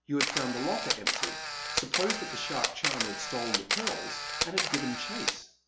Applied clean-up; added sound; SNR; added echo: none; Camera; -4 dB; none.